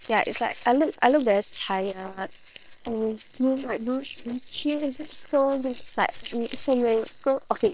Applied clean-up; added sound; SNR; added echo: neural separator model SepFormer WHAM!.